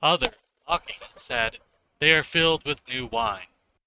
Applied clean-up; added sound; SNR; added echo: neural mask model RNNoise.